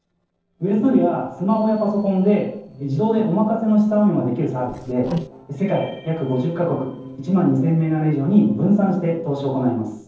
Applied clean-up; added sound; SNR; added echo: neural separator model SepFormer DNS4.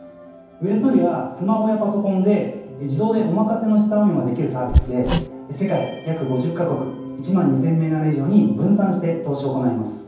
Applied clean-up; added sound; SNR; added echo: none; Hammer; 2 dB; reverberation time 0.9 s.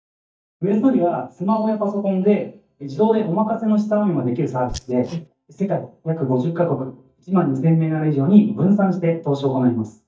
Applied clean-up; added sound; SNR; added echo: neural mask model DeepFilterNet 3.